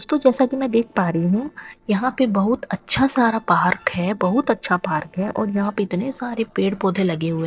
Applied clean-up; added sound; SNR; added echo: neural separator model SepFormer DNS4.